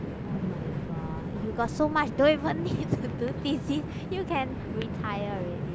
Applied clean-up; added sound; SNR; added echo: none; Train; 3 dB; none.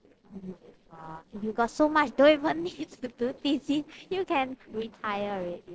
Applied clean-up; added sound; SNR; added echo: neural separator model SepFormer DNS4.